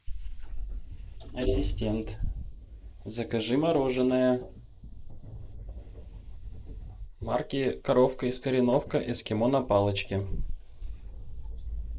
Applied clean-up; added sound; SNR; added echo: neural mask model Resemble Enhance denoiser.